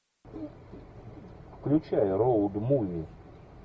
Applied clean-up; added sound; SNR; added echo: none; none; none; none.